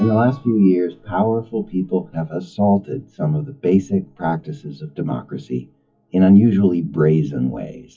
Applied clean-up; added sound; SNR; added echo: classical method WPE with log-MMSE.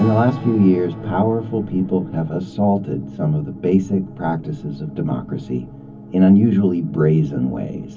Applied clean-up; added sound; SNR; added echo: none; Strum; 19 dB; reverberation time 0.3 s.